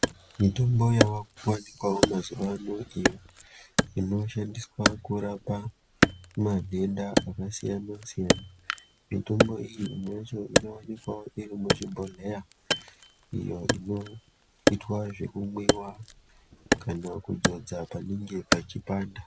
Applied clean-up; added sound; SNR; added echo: none; Wood; -1 dB; none.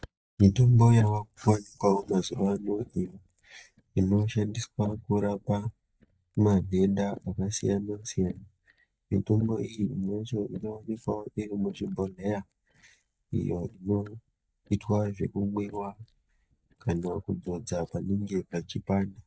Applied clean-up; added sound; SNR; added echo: neural mask model DeepFilterNet 3.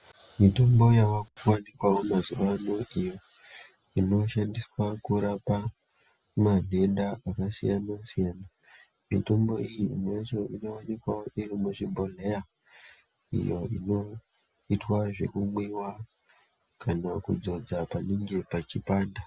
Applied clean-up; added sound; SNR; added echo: none; none; none; none.